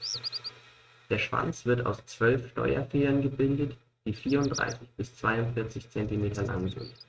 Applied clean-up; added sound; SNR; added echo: neural mask model RNNoise.